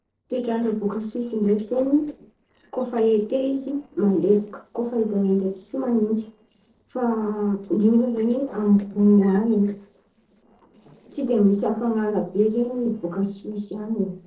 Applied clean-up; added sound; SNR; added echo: neural separator model SepFormer DNS4.